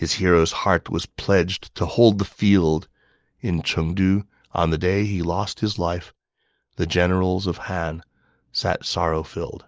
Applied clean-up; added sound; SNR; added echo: neural mask model Resemble Enhance denoiser.